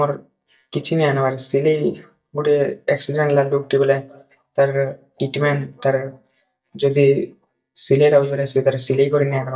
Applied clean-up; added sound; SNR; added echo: neural mask model DeepFilterNet 3.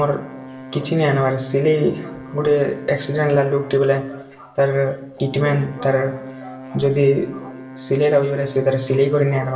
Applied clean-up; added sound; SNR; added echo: none; Brass instrument; 17 dB; reverberation time 0.7 s.